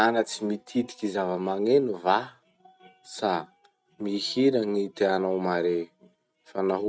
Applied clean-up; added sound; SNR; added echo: none; none; none; none.